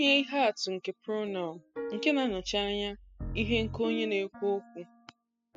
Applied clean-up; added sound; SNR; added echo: classical method spectral subtraction.